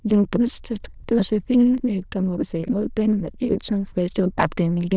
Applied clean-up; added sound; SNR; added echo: neural diffusion model UNIVERSE++.